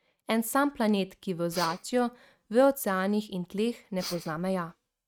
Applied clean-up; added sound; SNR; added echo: neural mask model RNNoise.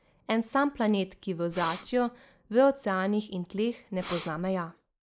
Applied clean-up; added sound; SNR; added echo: neural mask model Resemble Enhance denoiser.